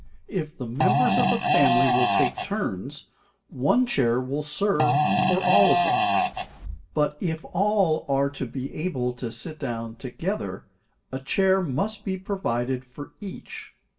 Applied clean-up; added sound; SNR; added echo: none; Fart; -4 dB; reverberation time 0.2 s.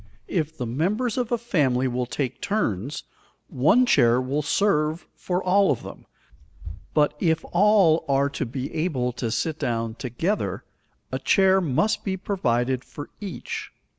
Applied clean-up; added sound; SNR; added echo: none; none; none; none.